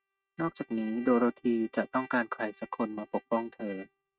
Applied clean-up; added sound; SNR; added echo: neural mask model RNNoise.